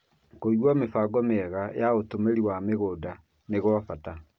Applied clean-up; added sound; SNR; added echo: none; none; none; none.